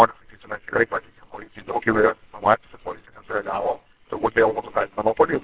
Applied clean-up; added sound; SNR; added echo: neural separator model SepFormer WHAMR!.